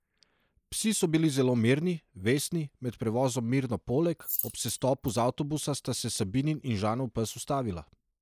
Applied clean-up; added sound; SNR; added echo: neural mask model Resemble Enhance denoiser.